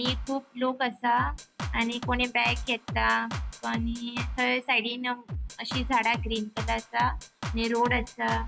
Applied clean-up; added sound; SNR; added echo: none; Drum kit; 7 dB; none.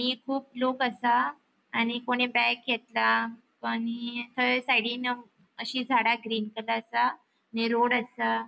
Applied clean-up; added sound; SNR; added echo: none; none; none; none.